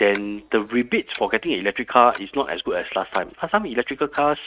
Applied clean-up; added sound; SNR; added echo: neural mask model RNNoise.